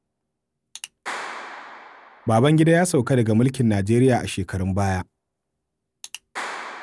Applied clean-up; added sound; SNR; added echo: none; Clapping; 17 dB; none.